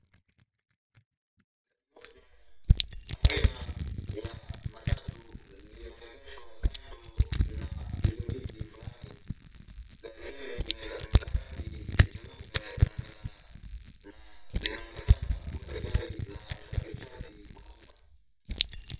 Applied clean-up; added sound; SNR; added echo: neural mask model DeepFilterNet 3.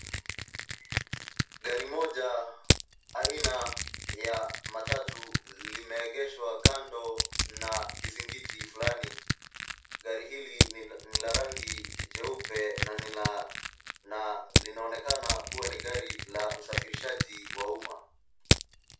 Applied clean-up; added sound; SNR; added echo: none; Crushing; -4 dB; reverberation time 0.4 s.